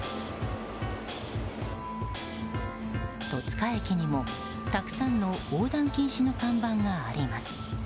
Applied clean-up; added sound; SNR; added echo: none; none; none; none.